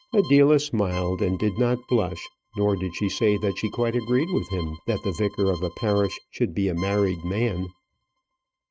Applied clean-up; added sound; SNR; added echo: neural mask model RNNoise.